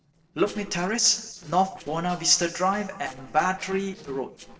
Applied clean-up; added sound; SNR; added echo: neural separator model SepFormer DNS4.